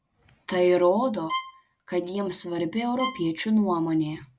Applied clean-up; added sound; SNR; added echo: none; Bowed string instrument; 11 dB; none.